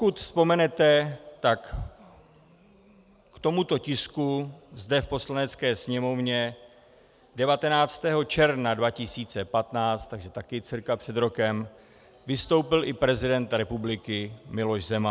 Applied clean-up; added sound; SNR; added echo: none; none; none; none.